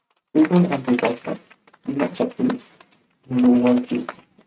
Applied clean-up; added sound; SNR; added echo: neural mask model RNNoise.